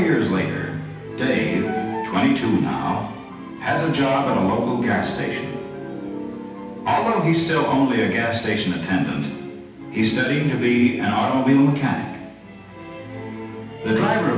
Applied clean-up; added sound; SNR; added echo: none; none; none; reverberation time 0.9 s.